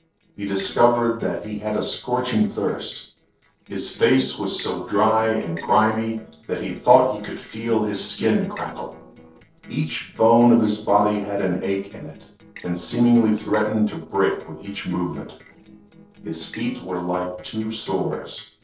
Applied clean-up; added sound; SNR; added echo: neural separator model SepFormer DNS4.